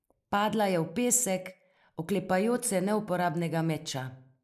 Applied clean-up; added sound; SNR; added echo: neural mask model Resemble Enhance denoiser.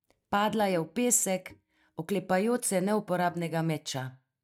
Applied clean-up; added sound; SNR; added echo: neural mask model DeepFilterNet 3.